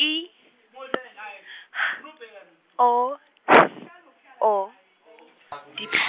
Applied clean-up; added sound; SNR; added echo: none; none; none; none.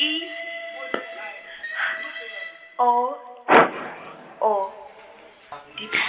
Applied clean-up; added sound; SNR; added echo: none; Train; 14 dB; reverberation time 2.2 s.